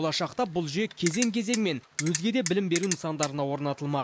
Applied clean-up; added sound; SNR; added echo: none; Ratchet, pawl; 7 dB; none.